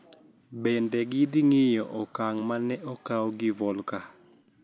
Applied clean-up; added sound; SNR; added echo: none; none; none; none.